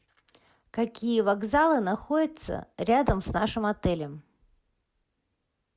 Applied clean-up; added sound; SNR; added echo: none; none; none; none.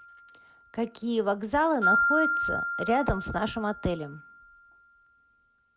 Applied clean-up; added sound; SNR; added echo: none; Glockenspiel; 2 dB; none.